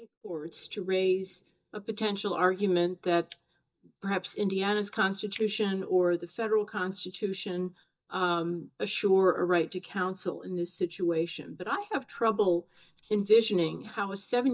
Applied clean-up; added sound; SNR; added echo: neural mask model DeepFilterNet 3.